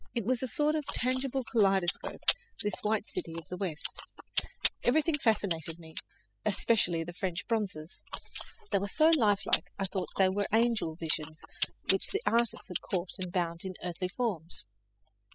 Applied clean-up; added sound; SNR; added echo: classical method spectral subtraction.